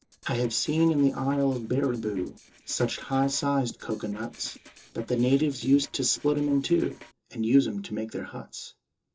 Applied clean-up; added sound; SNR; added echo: neural separator model SepFormer DNS4.